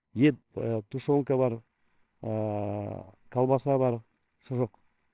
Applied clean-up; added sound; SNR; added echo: neural separator model SepFormer WHAMR!.